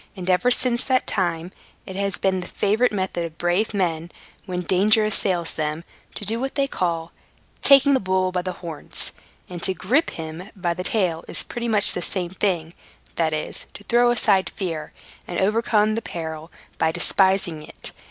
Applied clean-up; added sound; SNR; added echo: none; none; none; none.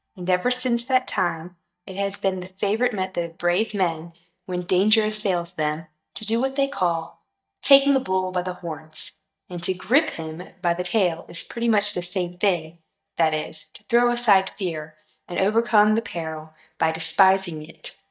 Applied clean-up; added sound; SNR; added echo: neural mask model DeepFilterNet 3.